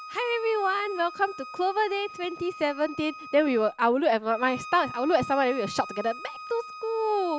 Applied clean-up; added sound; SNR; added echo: none; Bowed string instrument; 14 dB; none.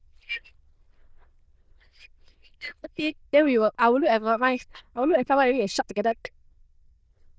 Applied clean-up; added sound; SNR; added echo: neural diffusion model UNIVERSE++.